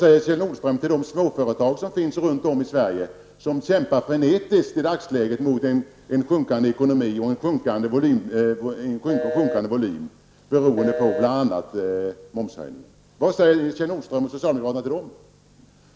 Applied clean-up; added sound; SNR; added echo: none; Telephone; 6 dB; none.